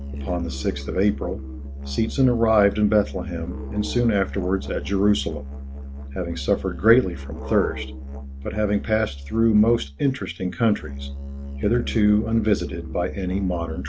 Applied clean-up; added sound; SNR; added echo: none; Musical instrument; 9 dB; none.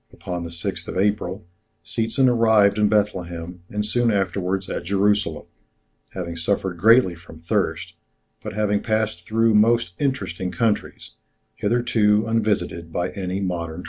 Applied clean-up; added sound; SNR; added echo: none; none; none; none.